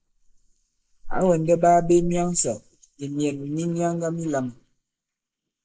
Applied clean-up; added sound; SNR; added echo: neural mask model Resemble Enhance denoiser.